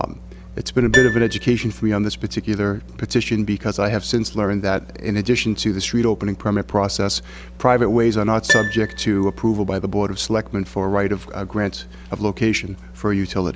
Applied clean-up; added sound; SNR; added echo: none; Piano; 11 dB; none.